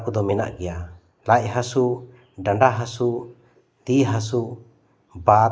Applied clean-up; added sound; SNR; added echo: neural mask model Resemble Enhance denoiser.